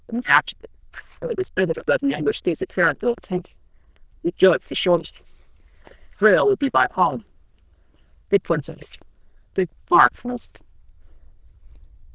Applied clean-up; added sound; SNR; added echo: neural diffusion model UNIVERSE++.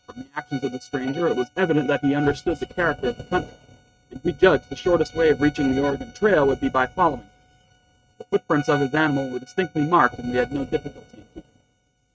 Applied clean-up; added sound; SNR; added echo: neural mask model RNNoise.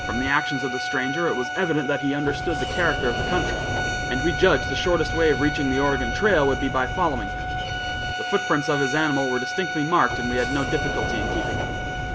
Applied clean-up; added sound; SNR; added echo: none; Bowed string instrument + Sliding door; 2 dB; none.